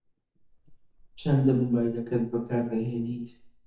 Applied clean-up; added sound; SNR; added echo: neural mask model DeepFilterNet 3.